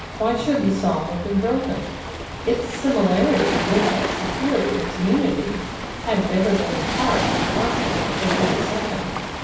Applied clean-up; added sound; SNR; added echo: none; Waves, surf; 3 dB; reverberation time 0.9 s.